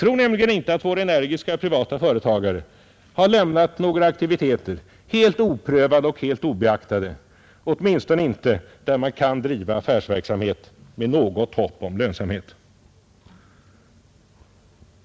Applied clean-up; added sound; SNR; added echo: none; none; none; none.